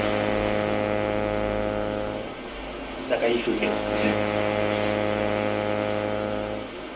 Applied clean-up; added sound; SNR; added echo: none; Wind instrument, woodwind instrument; -3 dB; reverberation time 0.3 s.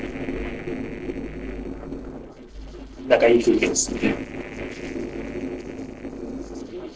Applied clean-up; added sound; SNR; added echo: neural separator model SepFormer DNS4.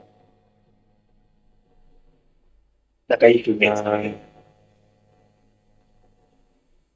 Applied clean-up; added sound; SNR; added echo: neural mask model DeepFilterNet 3.